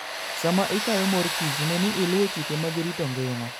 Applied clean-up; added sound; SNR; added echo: none; Tools; 4 dB; none.